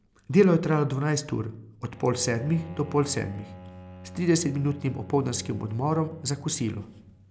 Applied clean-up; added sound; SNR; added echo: none; Bowed string instrument; 18 dB; none.